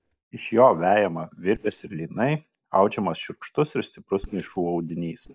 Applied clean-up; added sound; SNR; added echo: neural mask model DeepFilterNet 3.